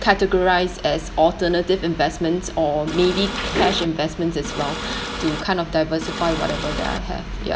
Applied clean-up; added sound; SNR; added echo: none; Printer; 8 dB; none.